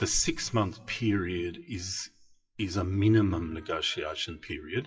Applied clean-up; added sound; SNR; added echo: classical method WPE with log-MMSE.